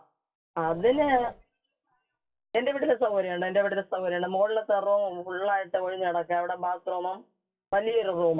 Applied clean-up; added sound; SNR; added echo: classical method WPE with log-MMSE.